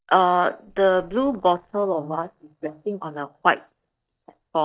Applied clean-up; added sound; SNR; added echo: neural mask model DeepFilterNet 3.